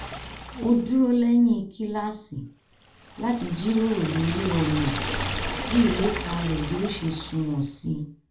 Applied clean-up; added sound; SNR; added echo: none; Liquid; 8 dB; reverberation time 0.3 s.